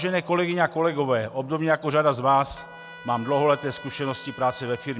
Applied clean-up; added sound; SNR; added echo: none; Wind instrument, woodwind instrument + Trumpet; 20 dB; none.